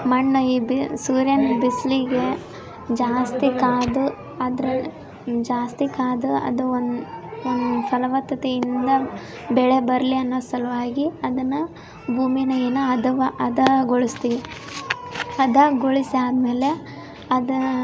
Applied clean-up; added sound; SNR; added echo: none; none; none; none.